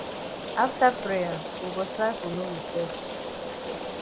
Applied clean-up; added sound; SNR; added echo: none; Rain; 5 dB; none.